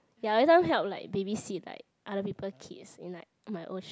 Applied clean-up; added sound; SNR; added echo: none; none; none; none.